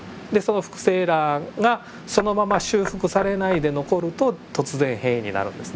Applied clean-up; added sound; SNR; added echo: none; Knock / Wood; 13 dB; none.